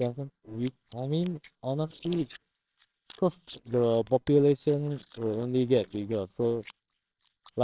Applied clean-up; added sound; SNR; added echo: neural separator model SepFormer WHAMR!.